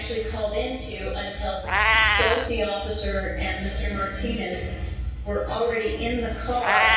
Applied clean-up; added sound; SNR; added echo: none; Meow; 1 dB; reverberation time 0.6 s.